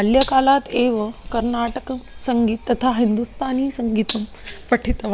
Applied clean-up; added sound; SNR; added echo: none; Gunshot, gunfire; 17 dB; none.